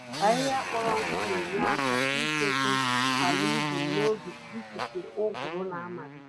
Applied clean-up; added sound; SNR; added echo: none; Motorcycle; -2 dB; none.